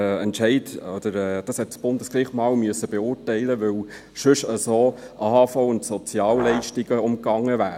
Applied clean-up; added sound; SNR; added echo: none; Brass instrument; 10 dB; none.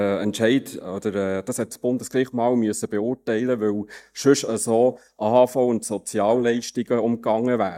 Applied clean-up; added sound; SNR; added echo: neural mask model DeepFilterNet 3.